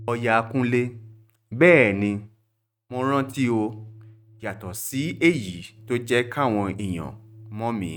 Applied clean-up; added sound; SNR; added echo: neural mask model RNNoise.